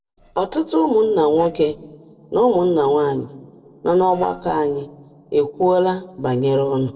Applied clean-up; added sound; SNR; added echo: neural separator model SepFormer DNS4.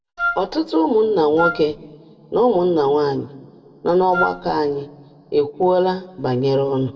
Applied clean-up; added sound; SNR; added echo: none; Wind instrument, woodwind instrument; 7 dB; reverberation time 1.6 s.